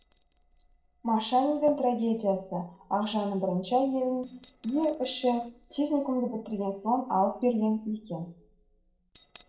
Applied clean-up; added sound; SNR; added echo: neural separator model SepFormer DNS4.